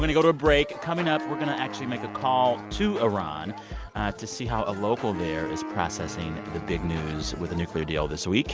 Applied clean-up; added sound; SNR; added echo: none; Wind instrument, woodwind instrument; 12 dB; none.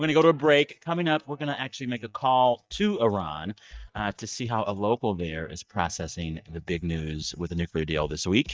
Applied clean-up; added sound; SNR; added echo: neural mask model DeepFilterNet 3.